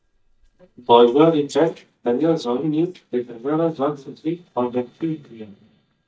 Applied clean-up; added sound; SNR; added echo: neural mask model DeepFilterNet 3.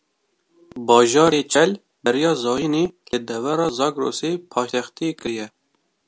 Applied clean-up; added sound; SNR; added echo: none; none; none; none.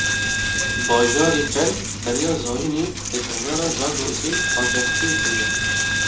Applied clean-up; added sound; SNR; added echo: none; Coin (dropping); -2 dB; reverberation time 0.4 s.